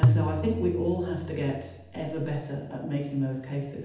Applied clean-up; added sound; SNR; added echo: none; Tabla; -2 dB; reverberation time 0.8 s.